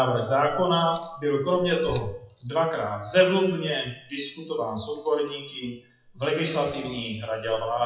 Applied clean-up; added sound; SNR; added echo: classical method WPE with log-MMSE.